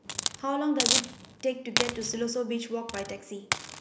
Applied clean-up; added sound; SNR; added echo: none; Hiss; 0 dB; none.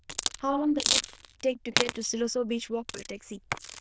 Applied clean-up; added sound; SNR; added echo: neural diffusion model UNIVERSE++.